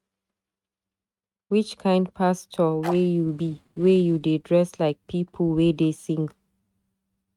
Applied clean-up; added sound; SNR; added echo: neural mask model RNNoise.